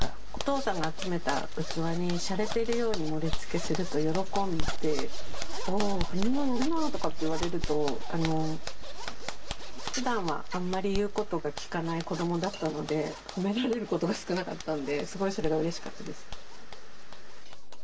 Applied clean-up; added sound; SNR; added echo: none; Zipper (clothing); -4 dB; none.